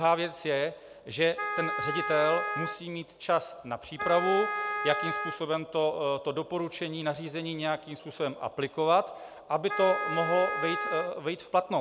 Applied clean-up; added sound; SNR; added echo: none; Wind instrument, woodwind instrument; 4 dB; none.